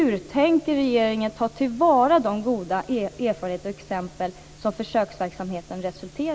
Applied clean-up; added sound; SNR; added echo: none; none; none; none.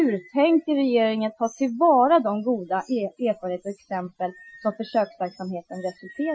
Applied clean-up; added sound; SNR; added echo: classical method Wiener filter.